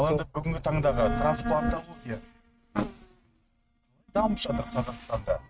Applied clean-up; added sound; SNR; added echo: neural mask model RNNoise.